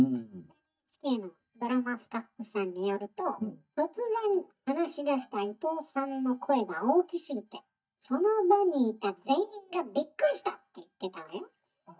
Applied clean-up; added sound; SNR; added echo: neural mask model DeepFilterNet 3.